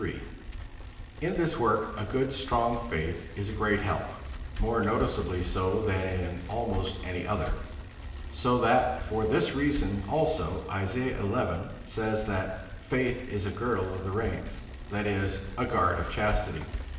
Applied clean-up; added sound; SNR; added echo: none; Bicycle; 8 dB; reverberation time 1.0 s.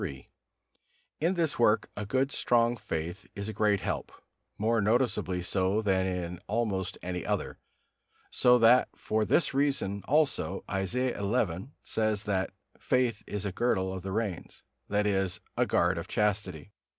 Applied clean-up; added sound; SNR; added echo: none; none; none; none.